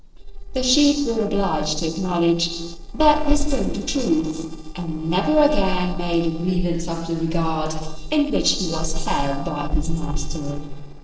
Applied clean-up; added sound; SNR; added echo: neural separator model SepFormer DNS4.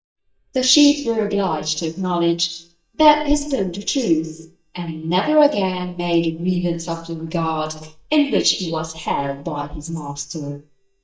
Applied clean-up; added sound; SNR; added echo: neural mask model DeepFilterNet 3.